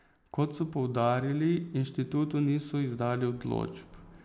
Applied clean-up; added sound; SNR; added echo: none; none; none; none.